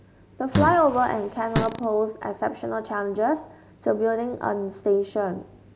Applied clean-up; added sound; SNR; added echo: none; Fart; 4 dB; none.